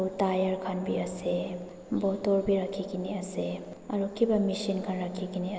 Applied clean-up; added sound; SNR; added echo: none; none; none; none.